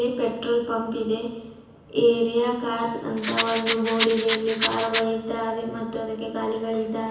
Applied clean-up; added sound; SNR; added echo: none; Rattle; -3 dB; reverberation time 0.9 s.